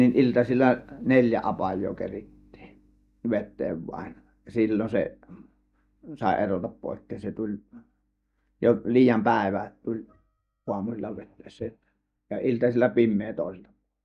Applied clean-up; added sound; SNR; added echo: neural mask model DeepFilterNet 3.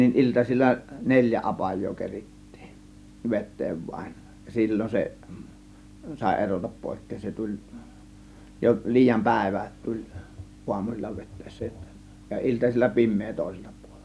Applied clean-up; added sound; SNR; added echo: none; none; none; none.